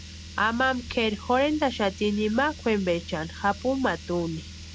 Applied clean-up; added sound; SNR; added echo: none; Car; 15 dB; none.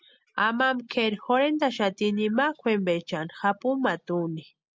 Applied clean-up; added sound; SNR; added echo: none; none; none; none.